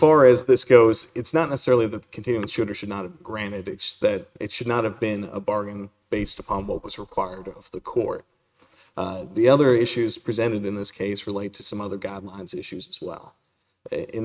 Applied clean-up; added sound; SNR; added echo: neural mask model RNNoise.